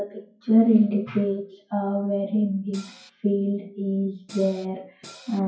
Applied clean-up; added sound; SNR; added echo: classical method WPE with log-MMSE.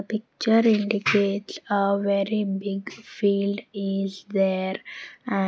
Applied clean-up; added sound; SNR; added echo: none; none; none; none.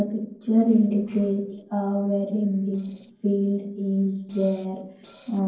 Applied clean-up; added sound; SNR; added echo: neural separator model SepFormer DNS4.